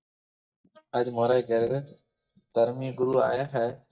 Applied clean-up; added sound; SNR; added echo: neural mask model DeepFilterNet 3.